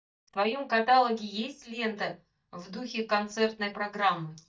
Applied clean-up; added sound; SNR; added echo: neural mask model DeepFilterNet 3.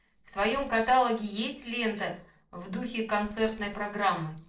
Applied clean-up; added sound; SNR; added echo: neural separator model SepFormer DNS4.